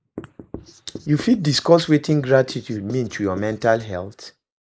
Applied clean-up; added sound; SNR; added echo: neural mask model Resemble Enhance denoiser.